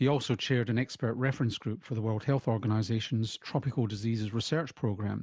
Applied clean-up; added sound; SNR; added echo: none; none; none; none.